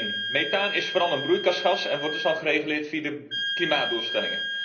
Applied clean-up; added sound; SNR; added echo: none; Wind instrument, woodwind instrument; 5 dB; reverberation time 0.5 s.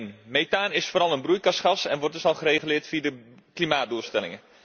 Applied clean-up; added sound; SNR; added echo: none; none; none; none.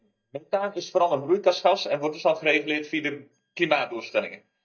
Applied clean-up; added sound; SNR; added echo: neural mask model DeepFilterNet 3.